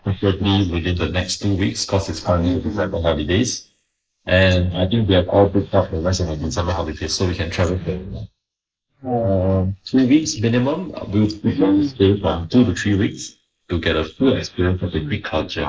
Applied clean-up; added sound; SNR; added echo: neural mask model Resemble Enhance denoiser.